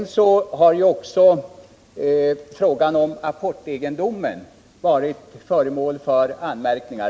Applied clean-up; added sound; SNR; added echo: none; none; none; none.